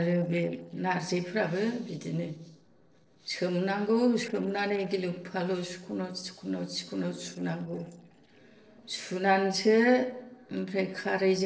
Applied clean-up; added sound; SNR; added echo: neural separator model SepFormer DNS4.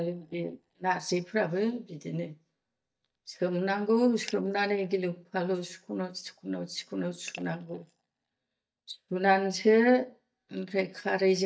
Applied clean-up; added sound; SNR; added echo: neural mask model DeepFilterNet 3.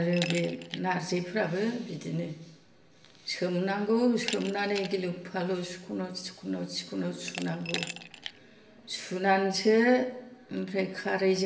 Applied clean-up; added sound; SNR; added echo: none; Glass; 15 dB; reverberation time 0.7 s.